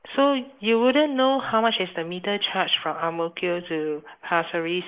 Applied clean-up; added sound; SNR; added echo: neural mask model Resemble Enhance denoiser.